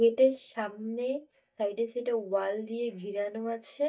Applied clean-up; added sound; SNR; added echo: neural mask model DeepFilterNet 3.